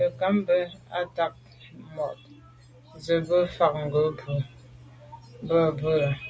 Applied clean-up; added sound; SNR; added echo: none; none; none; none.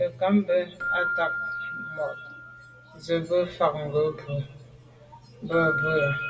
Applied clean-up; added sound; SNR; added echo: none; Keyboard (musical); 5 dB; reverberation time 1.2 s.